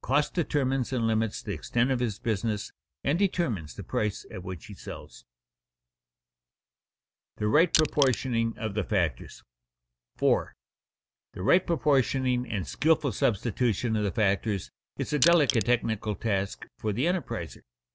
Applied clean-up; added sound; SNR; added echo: none; Crushing; 5 dB; none.